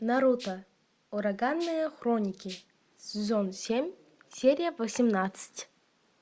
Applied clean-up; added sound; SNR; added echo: none; Rattle (instrument); 17 dB; none.